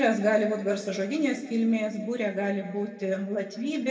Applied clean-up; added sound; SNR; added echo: none; none; none; reverberation time 1.9 s.